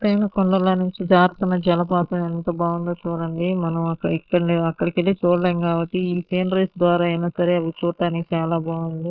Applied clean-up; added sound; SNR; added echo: neural mask model Resemble Enhance denoiser.